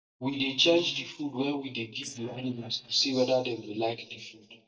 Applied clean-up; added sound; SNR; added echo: neural mask model DeepFilterNet 3.